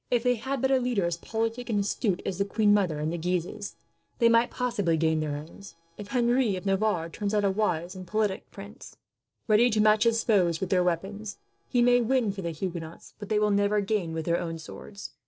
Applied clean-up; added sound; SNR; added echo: neural separator model SepFormer DNS4.